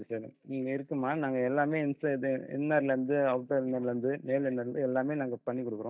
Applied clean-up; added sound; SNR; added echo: neural mask model DeepFilterNet 3.